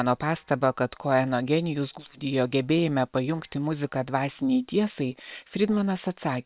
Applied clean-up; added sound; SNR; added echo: neural separator model SepFormer WHAM!.